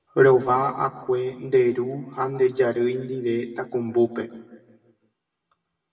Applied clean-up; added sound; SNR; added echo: none; none; none; reverberation time 1.1 s.